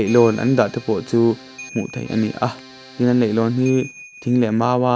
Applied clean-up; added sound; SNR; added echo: none; Ringtone / Bell + Accordion; 20 dB; none.